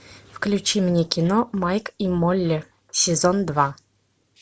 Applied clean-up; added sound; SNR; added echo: none; none; none; none.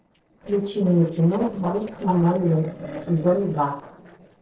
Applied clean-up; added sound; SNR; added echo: neural separator model SepFormer DNS4.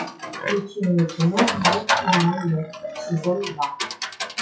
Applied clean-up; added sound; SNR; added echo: classical method WPE with log-MMSE.